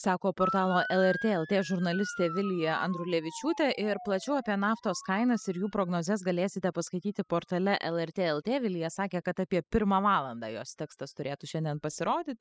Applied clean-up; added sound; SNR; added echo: classical method spectral subtraction.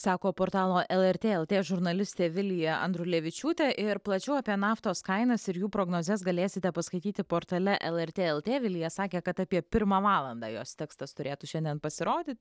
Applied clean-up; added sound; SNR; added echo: none; none; none; none.